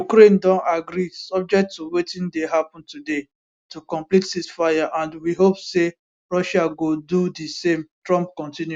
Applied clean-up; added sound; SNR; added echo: none; none; none; none.